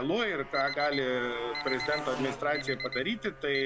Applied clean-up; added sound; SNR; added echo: none; Alarm + Motorcycle; 7 dB; none.